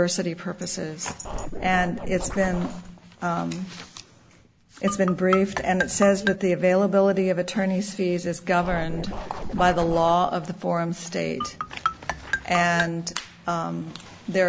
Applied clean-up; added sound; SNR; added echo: none; Scratching (performance technique) + Marimba, xylophone; 7 dB; none.